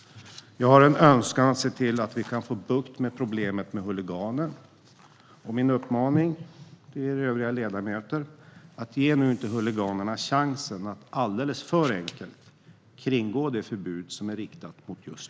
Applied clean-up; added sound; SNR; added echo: none; none; none; none.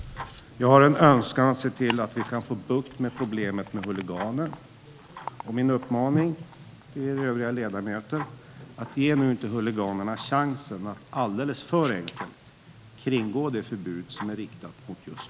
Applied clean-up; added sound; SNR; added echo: none; Tick-tock; 17 dB; none.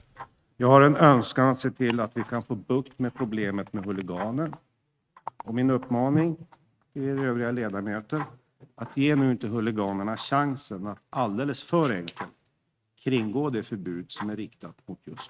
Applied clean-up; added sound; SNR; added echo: neural mask model RNNoise.